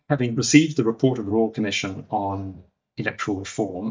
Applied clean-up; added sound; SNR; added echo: neural mask model DeepFilterNet 3.